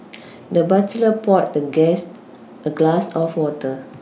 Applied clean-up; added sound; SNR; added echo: none; none; none; none.